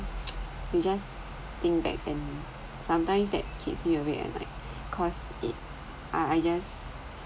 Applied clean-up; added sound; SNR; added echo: none; none; none; none.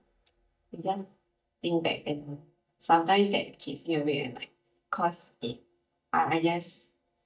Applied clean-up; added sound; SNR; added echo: neural mask model DeepFilterNet 3.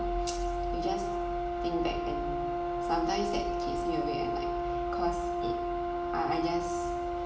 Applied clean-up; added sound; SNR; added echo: none; Brass instrument; -3 dB; reverberation time 0.8 s.